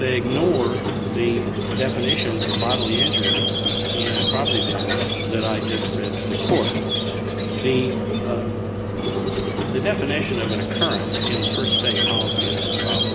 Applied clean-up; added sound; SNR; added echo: none; Squeak; -4 dB; none.